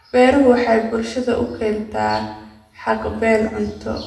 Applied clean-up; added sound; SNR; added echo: none; none; none; reverberation time 0.7 s.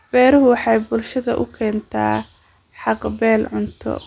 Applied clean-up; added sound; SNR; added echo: none; none; none; none.